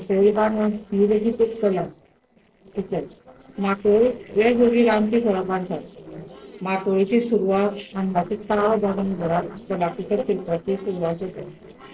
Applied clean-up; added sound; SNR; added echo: neural separator model SepFormer DNS4.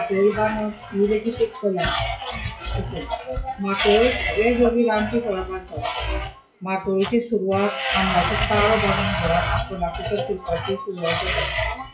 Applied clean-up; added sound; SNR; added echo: classical method WPE with log-MMSE.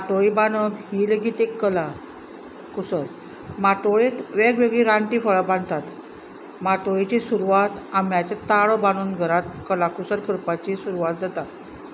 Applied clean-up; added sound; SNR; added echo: none; none; none; none.